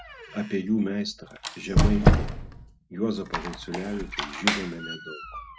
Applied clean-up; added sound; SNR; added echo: none; Squeak; -4 dB; none.